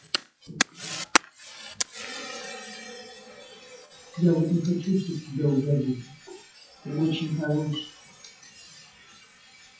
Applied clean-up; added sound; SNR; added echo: classical method WPE with log-MMSE.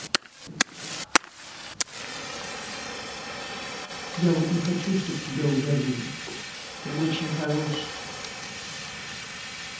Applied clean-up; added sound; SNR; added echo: none; Fire; 3 dB; reverberation time 0.9 s.